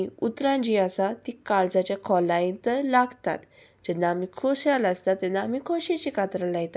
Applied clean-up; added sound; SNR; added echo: none; none; none; none.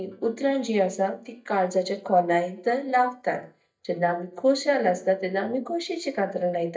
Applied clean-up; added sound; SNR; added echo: neural mask model DeepFilterNet 3.